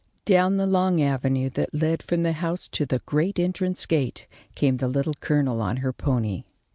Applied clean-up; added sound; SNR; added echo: none; none; none; none.